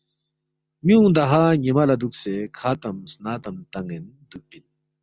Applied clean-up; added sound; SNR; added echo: none; none; none; none.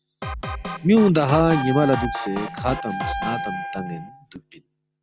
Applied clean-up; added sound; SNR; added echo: none; Wind instrument, woodwind instrument + Drum kit; 7 dB; none.